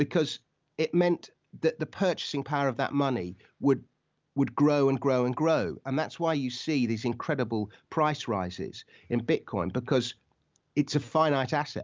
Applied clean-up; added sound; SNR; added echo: none; none; none; none.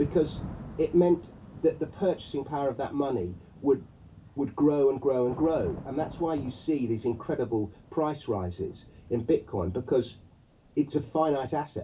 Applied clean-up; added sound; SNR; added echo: none; Thunder / Rain; 17 dB; reverberation time 0.2 s.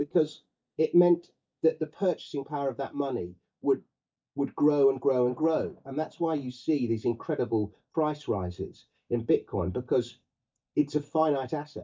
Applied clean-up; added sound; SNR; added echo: neural mask model DeepFilterNet 3.